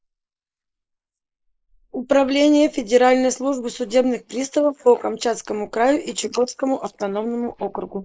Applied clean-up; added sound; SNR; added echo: neural mask model Resemble Enhance denoiser.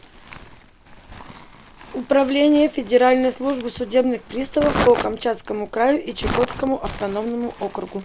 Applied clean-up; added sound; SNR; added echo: none; Crumpling, crinkling; 11 dB; none.